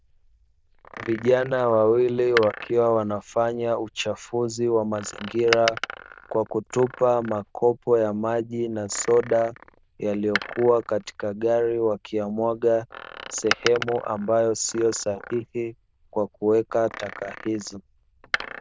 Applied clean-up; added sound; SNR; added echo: neural diffusion model UNIVERSE++.